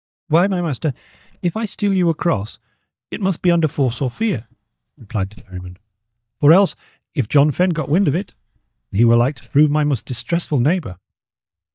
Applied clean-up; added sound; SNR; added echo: neural mask model DeepFilterNet 3.